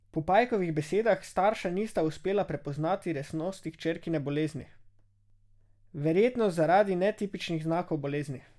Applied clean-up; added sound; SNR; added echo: none; none; none; none.